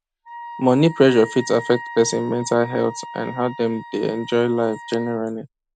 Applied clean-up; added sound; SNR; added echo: none; Wind instrument, woodwind instrument; 15 dB; none.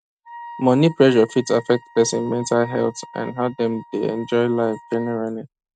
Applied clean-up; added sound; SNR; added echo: neural mask model RNNoise.